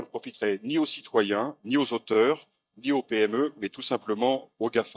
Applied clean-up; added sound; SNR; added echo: neural mask model DeepFilterNet 3.